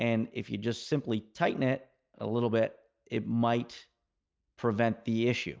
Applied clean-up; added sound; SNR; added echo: none; none; none; none.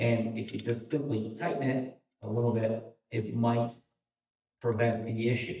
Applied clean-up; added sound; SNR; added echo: neural mask model DeepFilterNet 3.